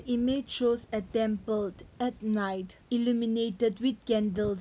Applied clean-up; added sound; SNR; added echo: none; none; none; none.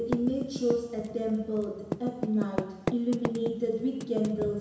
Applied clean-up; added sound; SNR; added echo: none; Typing; 7 dB; reverberation time 1.0 s.